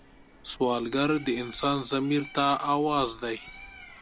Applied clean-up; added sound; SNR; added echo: none; Bird; 20 dB; none.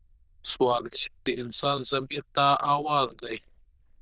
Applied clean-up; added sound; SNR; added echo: neural diffusion model UNIVERSE++.